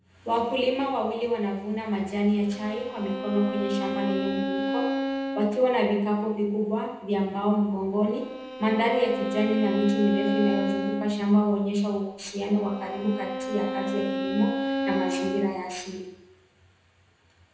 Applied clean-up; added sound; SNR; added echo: none; Bowed string instrument; 4 dB; reverberation time 0.8 s.